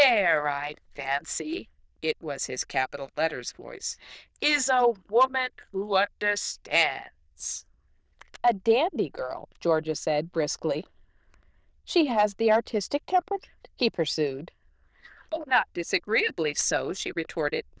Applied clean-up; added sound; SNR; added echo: neural diffusion model UNIVERSE++.